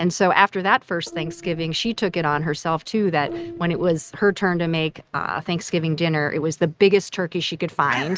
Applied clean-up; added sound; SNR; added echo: neural mask model RNNoise.